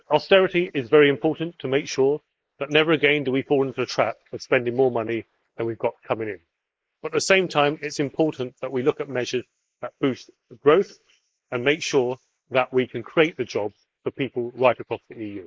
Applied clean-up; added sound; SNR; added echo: neural mask model Resemble Enhance denoiser.